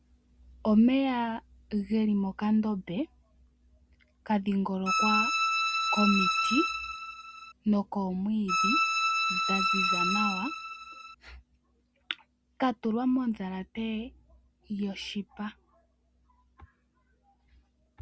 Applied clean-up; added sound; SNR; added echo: none; Bowed string instrument; -3 dB; none.